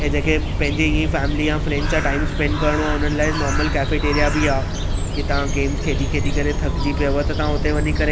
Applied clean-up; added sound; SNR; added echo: none; Bird; -2 dB; none.